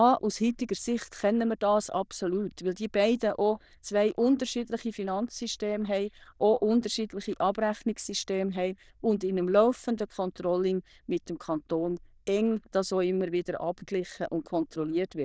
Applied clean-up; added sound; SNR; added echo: neural diffusion model UNIVERSE++.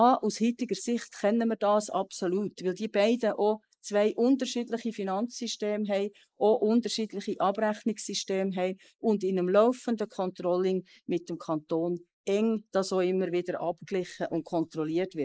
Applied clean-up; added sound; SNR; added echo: neural mask model Resemble Enhance denoiser.